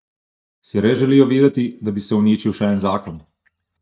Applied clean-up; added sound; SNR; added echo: neural mask model DeepFilterNet 3.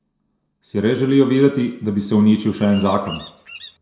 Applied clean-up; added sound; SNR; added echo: none; Bird vocalization, bird call, bird song; 19 dB; reverberation time 0.6 s.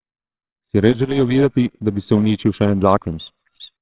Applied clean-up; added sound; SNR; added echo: neural separator model SepFormer WHAMR!.